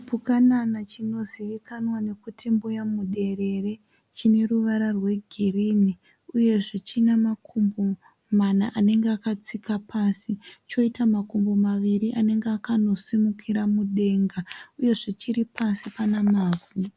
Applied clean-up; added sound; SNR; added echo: none; none; none; none.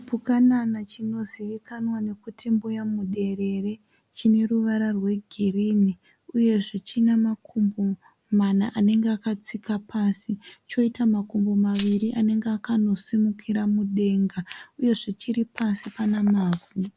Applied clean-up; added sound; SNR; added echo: none; Tambourine; 1 dB; none.